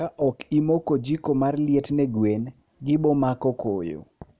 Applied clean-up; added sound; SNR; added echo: none; none; none; none.